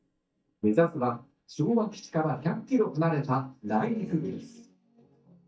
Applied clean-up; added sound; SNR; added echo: neural mask model DeepFilterNet 3.